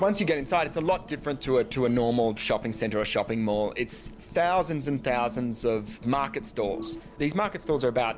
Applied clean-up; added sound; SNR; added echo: none; none; none; none.